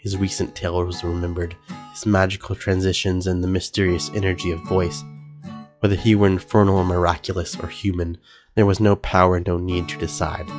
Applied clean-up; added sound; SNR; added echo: classical method log-MMSE.